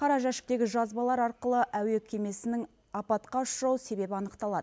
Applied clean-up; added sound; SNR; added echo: none; none; none; none.